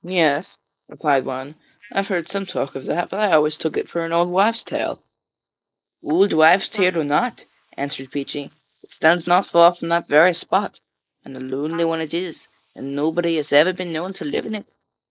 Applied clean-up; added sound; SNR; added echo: neural mask model Resemble Enhance denoiser.